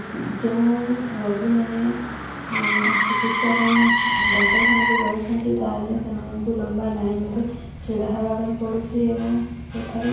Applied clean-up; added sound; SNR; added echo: none; Motor vehicle (road); 2 dB; reverberation time 0.7 s.